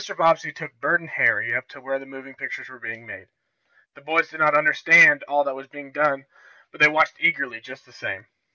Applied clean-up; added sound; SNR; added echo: none; none; none; none.